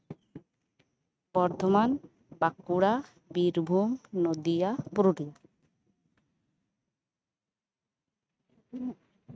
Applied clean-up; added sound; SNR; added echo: neural mask model RNNoise.